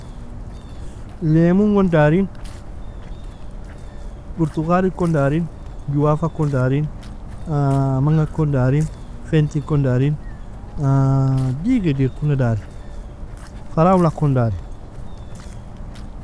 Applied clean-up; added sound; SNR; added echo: none; Walk, footsteps; 12 dB; none.